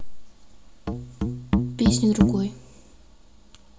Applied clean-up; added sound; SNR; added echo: none; Musical instrument; -3 dB; reverberation time 0.6 s.